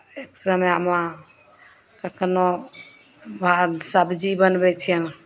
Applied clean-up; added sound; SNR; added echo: none; none; none; none.